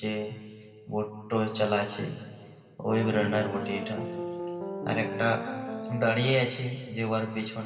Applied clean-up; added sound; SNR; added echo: none; Piano; 5 dB; reverberation time 2.5 s.